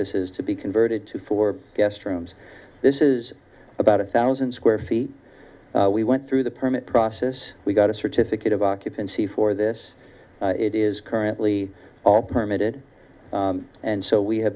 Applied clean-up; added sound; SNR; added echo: none; none; none; none.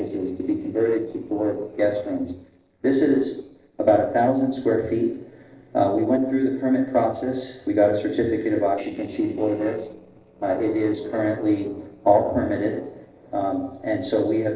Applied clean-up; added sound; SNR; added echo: neural separator model SepFormer DNS4.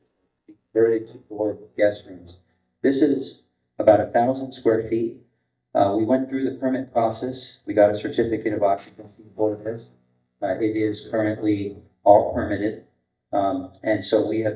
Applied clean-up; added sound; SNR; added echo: neural mask model DeepFilterNet 3.